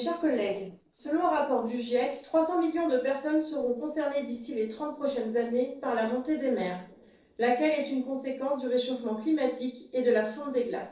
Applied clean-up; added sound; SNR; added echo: neural separator model SepFormer DNS4.